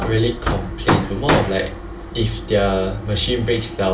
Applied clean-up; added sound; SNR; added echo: none; Hammer; 5 dB; reverberation time 0.2 s.